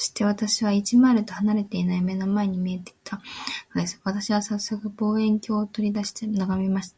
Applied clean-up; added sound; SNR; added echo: none; none; none; none.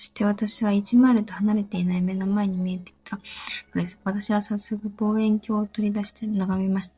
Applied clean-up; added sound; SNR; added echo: neural separator model SepFormer DNS4.